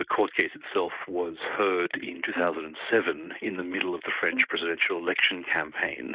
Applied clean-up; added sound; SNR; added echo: neural mask model Resemble Enhance denoiser.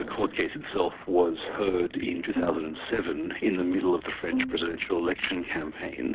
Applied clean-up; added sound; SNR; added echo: neural separator model SepFormer DNS4.